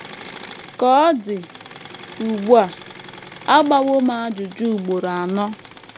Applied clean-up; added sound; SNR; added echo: none; Engine / Mechanisms; 18 dB; none.